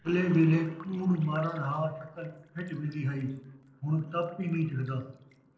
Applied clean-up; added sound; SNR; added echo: neural separator model SepFormer DNS4.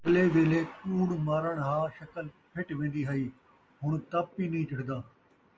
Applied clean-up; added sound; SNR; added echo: none; none; none; none.